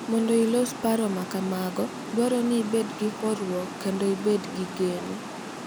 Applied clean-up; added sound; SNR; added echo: none; Water; 10 dB; none.